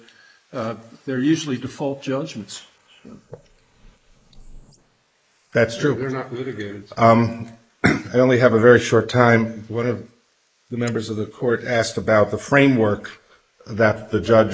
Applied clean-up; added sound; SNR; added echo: neural mask model Resemble Enhance denoiser.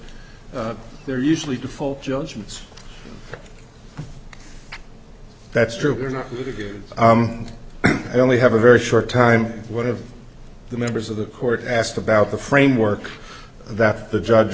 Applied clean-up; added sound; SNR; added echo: none; none; none; none.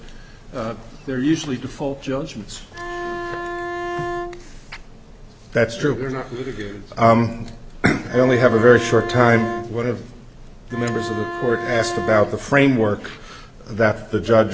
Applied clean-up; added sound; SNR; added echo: none; Bowed string instrument; 7 dB; none.